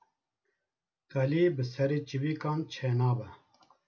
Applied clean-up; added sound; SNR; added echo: none; none; none; none.